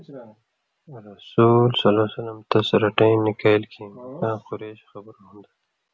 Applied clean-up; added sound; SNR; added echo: none; none; none; none.